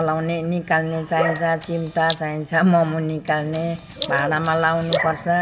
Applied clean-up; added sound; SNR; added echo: none; Camera; 12 dB; reverberation time 0.9 s.